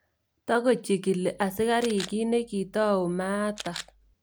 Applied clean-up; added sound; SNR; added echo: none; Camera; 17 dB; none.